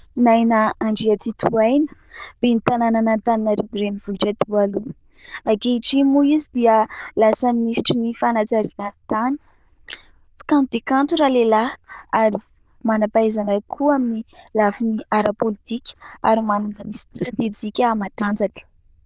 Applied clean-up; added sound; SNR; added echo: neural diffusion model UNIVERSE++.